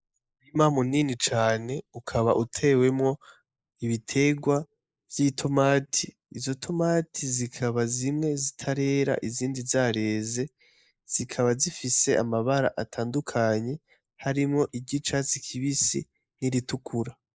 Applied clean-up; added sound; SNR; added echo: neural mask model Resemble Enhance denoiser.